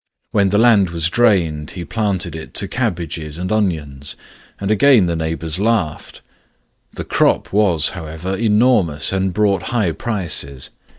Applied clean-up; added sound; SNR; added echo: neural mask model DeepFilterNet 3.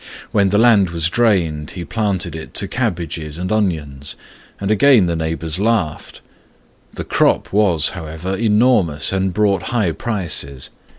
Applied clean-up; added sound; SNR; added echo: none; none; none; none.